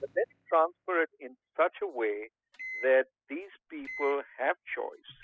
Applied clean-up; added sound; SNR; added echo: classical method spectral subtraction.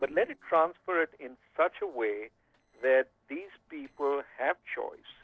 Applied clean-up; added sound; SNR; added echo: neural separator model SepFormer DNS4.